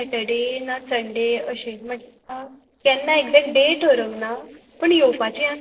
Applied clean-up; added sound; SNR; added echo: neural separator model SepFormer DNS4.